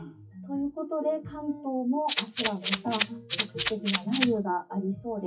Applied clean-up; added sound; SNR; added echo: classical method WPE with log-MMSE.